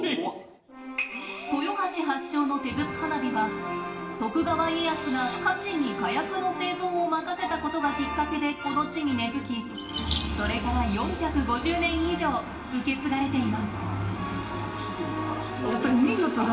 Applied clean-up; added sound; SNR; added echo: none; Bird vocalization, bird call, bird song; 0 dB; reverberation time 0.8 s.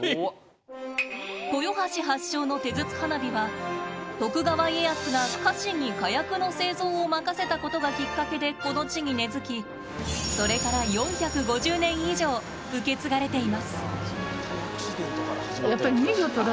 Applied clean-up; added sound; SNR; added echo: none; none; none; none.